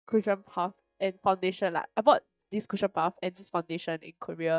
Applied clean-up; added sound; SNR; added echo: neural mask model DeepFilterNet 3.